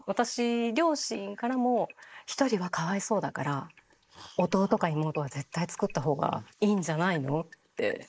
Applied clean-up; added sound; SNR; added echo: neural mask model Resemble Enhance denoiser.